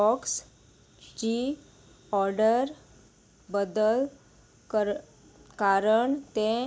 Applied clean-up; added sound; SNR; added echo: none; none; none; none.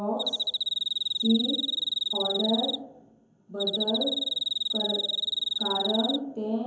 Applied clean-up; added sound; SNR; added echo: none; Cricket; -2 dB; reverberation time 0.9 s.